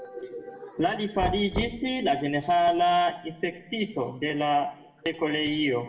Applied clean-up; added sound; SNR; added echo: none; Knock; 12 dB; reverberation time 0.7 s.